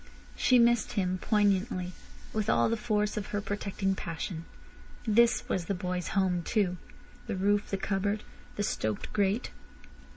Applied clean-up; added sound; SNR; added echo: none; none; none; none.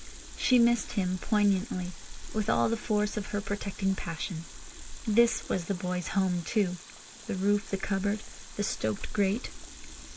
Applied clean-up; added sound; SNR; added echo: neural mask model Resemble Enhance denoiser.